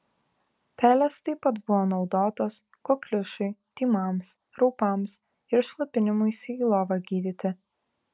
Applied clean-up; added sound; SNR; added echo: none; none; none; none.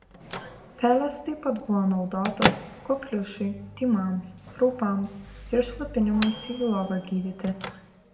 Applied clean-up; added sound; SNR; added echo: none; Microwave oven / Bell; 8 dB; reverberation time 0.9 s.